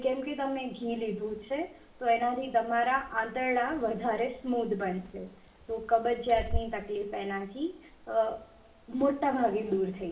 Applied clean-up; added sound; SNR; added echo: none; Bird; 13 dB; reverberation time 0.6 s.